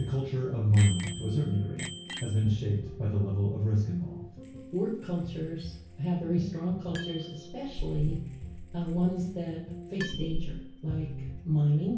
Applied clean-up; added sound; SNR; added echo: none; Bicycle bell; 11 dB; reverberation time 0.6 s.